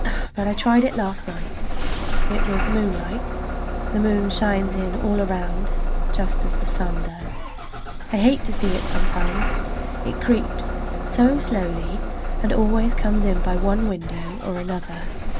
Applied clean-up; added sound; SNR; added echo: none; Engine starting / Bus; -3 dB; none.